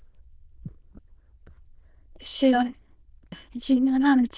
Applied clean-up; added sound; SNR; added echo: neural diffusion model UNIVERSE++.